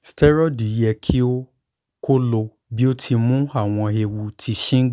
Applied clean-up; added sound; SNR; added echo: none; none; none; none.